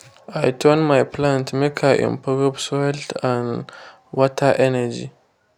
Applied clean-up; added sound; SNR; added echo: none; none; none; none.